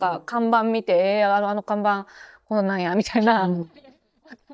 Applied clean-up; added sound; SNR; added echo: neural mask model DeepFilterNet 3.